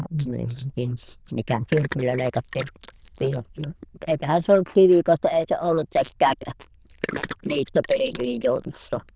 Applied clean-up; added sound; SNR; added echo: neural diffusion model UNIVERSE++.